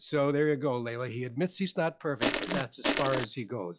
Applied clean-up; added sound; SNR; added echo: classical method log-MMSE.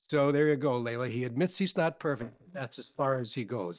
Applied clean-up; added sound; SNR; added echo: neural mask model DeepFilterNet 3.